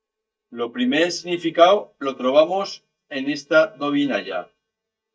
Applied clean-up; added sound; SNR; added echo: neural mask model DeepFilterNet 3.